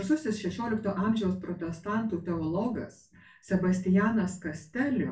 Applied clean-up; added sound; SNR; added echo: none; none; none; reverberation time 0.3 s.